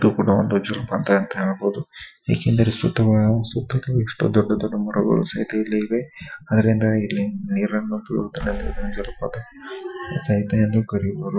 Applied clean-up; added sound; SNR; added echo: classical method Wiener filter.